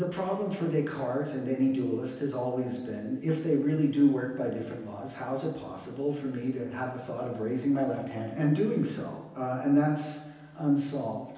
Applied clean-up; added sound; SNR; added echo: none; none; none; reverberation time 0.9 s.